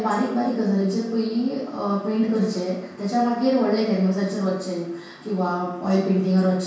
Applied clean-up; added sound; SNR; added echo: none; none; none; reverberation time 0.6 s.